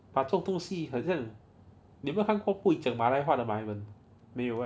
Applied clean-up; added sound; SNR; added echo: none; none; none; none.